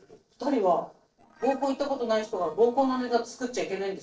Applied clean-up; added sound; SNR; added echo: neural separator model SepFormer DNS4.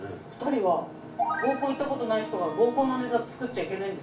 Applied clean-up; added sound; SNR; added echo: none; Wind instrument, woodwind instrument; 15 dB; reverberation time 0.3 s.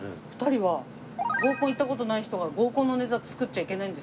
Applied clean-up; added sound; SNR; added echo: none; none; none; none.